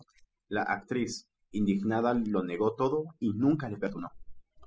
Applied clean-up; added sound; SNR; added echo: classical method spectral subtraction.